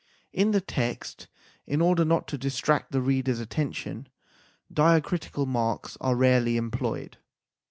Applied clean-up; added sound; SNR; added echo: none; none; none; none.